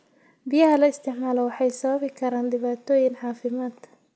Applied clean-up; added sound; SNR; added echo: none; none; none; none.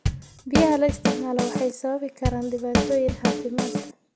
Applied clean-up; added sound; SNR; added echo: none; Drum / Drum kit; 0 dB; none.